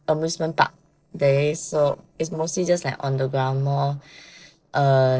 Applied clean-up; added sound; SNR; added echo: neural separator model SepFormer DNS4.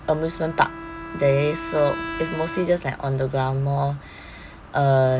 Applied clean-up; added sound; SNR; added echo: none; Bowed string instrument; 13 dB; none.